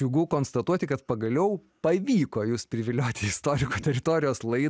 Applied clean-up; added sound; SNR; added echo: none; none; none; none.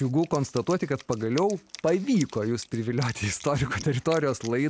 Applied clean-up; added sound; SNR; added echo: none; Wind instrument, woodwind instrument; 20 dB; none.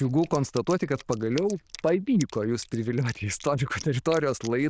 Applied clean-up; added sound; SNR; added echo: neural diffusion model UNIVERSE++.